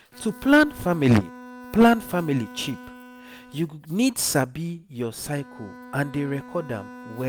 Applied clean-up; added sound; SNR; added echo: none; Bowed string instrument; 19 dB; none.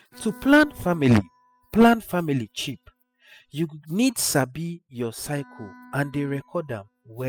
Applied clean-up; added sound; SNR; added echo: classical method spectral subtraction.